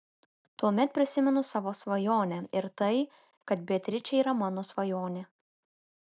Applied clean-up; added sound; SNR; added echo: none; none; none; none.